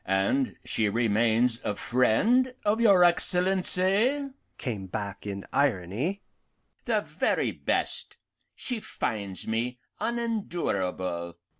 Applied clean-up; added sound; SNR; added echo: none; none; none; none.